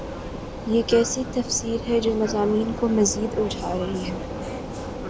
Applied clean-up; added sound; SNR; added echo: none; Vehicle; 7 dB; none.